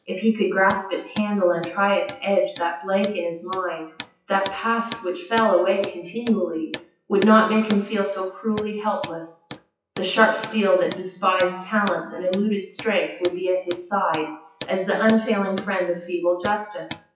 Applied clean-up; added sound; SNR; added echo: classical method WPE with log-MMSE.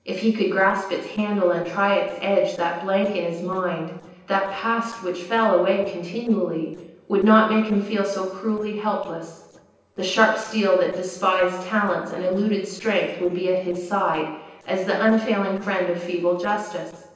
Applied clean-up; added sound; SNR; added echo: neural separator model SepFormer DNS4.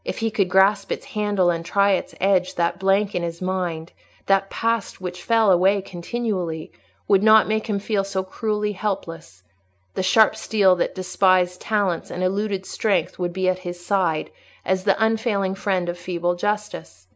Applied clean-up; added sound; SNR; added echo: none; none; none; none.